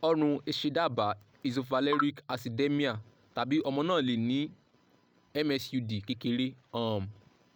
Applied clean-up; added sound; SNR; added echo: none; none; none; none.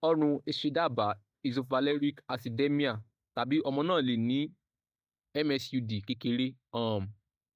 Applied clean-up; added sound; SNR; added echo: neural mask model DeepFilterNet 3.